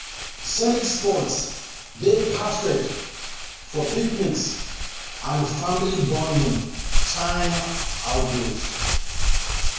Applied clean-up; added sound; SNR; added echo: none; Crumpling, crinkling; 1 dB; reverberation time 1.1 s.